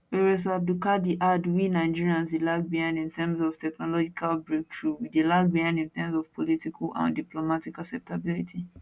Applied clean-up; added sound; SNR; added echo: none; none; none; none.